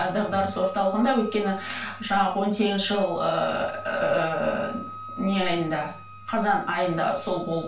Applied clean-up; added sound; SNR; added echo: none; Wind instrument, woodwind instrument; 15 dB; reverberation time 0.3 s.